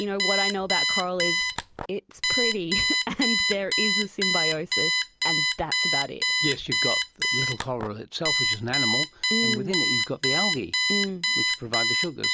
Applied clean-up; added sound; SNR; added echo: none; Alarm; -5 dB; none.